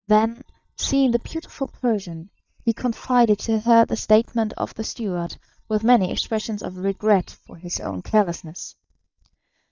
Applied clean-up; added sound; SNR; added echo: neural mask model DeepFilterNet 3.